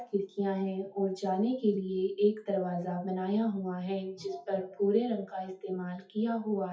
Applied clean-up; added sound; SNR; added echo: classical method WPE with log-MMSE.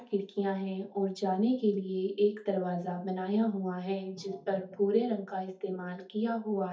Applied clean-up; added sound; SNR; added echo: neural mask model DeepFilterNet 3.